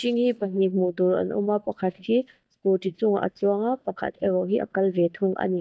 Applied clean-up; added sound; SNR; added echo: neural mask model DeepFilterNet 3.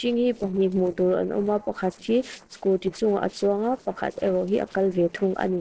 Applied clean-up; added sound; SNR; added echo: neural separator model SepFormer DNS4.